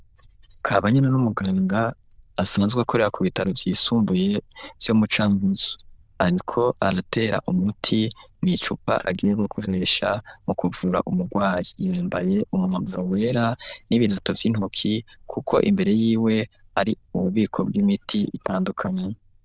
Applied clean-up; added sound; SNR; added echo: neural diffusion model UNIVERSE++.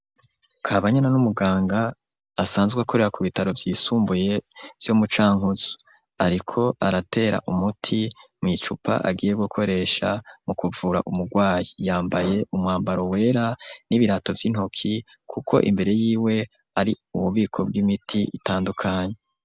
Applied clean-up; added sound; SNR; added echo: none; none; none; none.